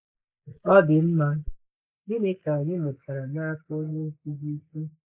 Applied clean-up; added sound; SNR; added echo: neural mask model Resemble Enhance denoiser.